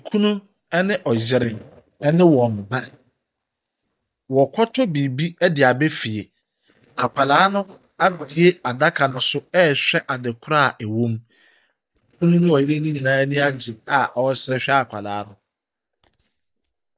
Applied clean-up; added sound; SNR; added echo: neural mask model DeepFilterNet 3.